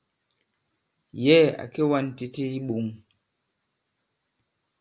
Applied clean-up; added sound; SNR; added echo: none; none; none; none.